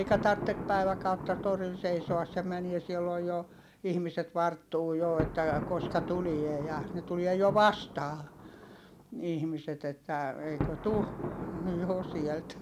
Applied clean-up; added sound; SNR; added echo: none; Thunder; 9 dB; none.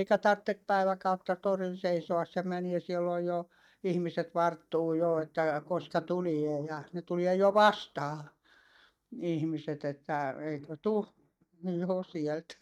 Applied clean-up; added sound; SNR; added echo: neural mask model DeepFilterNet 3.